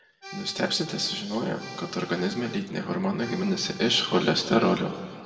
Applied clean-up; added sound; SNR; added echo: none; Accordion; 16 dB; reverberation time 2.1 s.